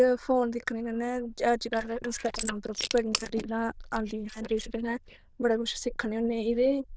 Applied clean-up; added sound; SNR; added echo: neural diffusion model UNIVERSE++.